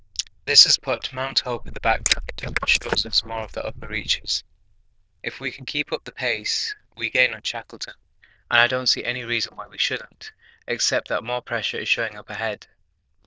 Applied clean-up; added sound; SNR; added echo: neural diffusion model UNIVERSE++.